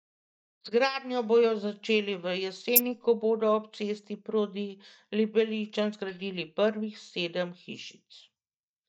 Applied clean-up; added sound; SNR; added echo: neural mask model DeepFilterNet 3.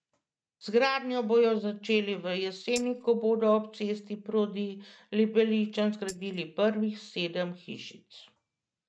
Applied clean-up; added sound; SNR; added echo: neural mask model RNNoise.